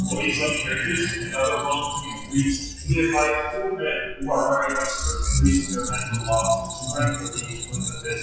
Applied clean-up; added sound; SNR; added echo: classical method WPE with log-MMSE.